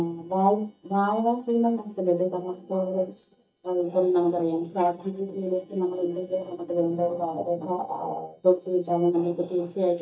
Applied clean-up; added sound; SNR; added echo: neural mask model DeepFilterNet 3.